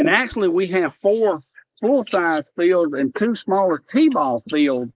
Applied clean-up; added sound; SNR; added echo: neural mask model Resemble Enhance denoiser.